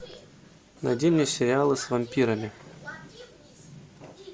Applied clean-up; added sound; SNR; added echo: none; none; none; none.